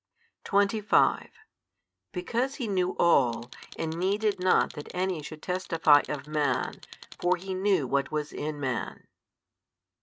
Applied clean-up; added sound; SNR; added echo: neural mask model RNNoise.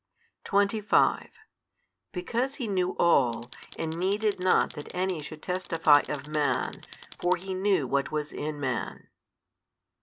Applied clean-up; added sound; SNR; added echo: none; Tools; 18 dB; none.